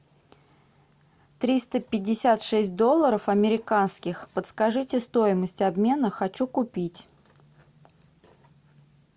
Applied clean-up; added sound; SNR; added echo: none; none; none; none.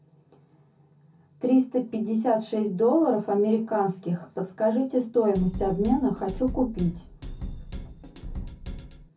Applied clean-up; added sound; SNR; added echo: none; Drum kit; 10 dB; reverberation time 0.3 s.